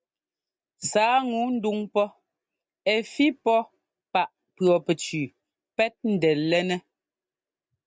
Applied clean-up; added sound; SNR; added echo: none; none; none; none.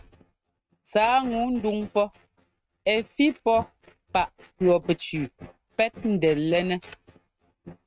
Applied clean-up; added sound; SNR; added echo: neural mask model RNNoise.